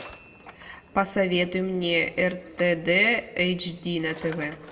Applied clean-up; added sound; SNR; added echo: none; Mechanisms; 19 dB; reverberation time 0.7 s.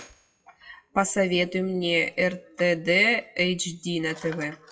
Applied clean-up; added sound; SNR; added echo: classical method WPE with log-MMSE.